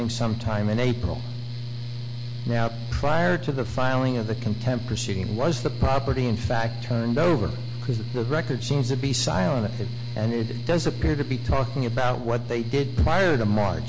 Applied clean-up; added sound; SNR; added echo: none; Mechanical fan; 7 dB; none.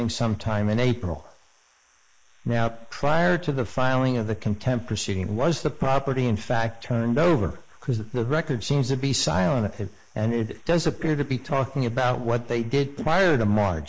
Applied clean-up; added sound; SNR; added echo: neural mask model Resemble Enhance denoiser.